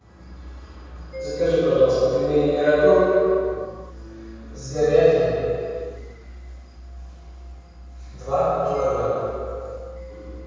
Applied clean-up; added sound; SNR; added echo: none; Mallet percussion; 17 dB; reverberation time 2.2 s.